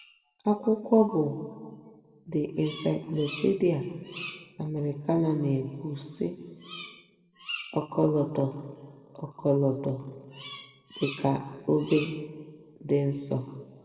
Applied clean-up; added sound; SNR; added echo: none; Bird vocalization, bird call, bird song; 18 dB; reverberation time 1.7 s.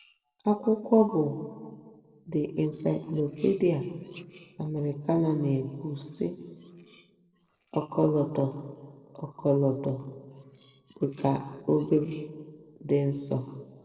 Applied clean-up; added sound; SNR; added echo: neural separator model SepFormer DNS4.